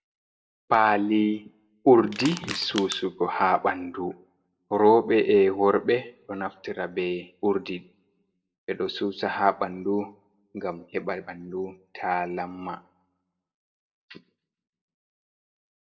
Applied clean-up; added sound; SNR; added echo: none; Crushing; 11 dB; reverberation time 0.4 s.